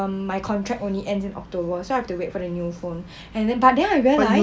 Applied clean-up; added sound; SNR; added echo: none; none; none; none.